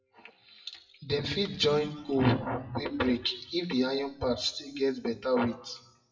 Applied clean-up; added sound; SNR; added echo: classical method WPE with log-MMSE.